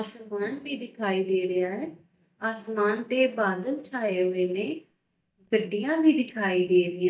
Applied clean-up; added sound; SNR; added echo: neural mask model DeepFilterNet 3.